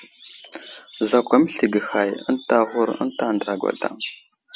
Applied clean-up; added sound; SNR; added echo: none; none; none; none.